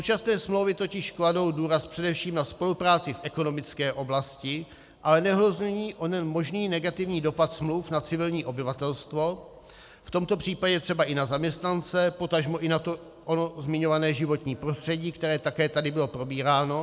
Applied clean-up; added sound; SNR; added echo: none; none; none; none.